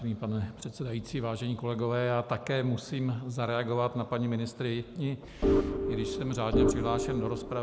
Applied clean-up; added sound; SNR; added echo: none; Organ; -3 dB; none.